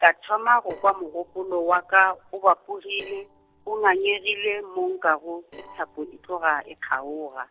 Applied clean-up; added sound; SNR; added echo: neural separator model SepFormer DNS4.